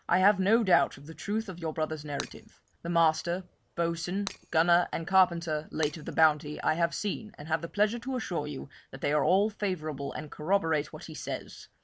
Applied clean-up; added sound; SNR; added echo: none; Shatter; 15 dB; none.